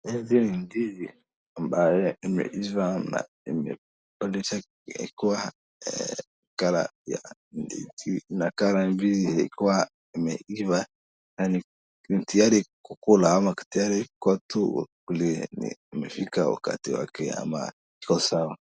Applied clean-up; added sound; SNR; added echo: none; none; none; none.